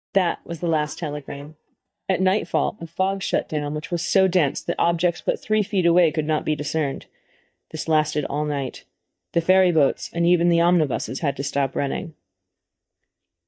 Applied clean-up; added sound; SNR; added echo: neural mask model DeepFilterNet 3.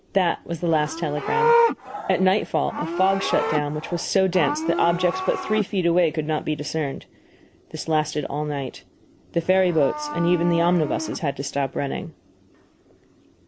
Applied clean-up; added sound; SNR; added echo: none; Livestock, farm animals, working animals; 6 dB; none.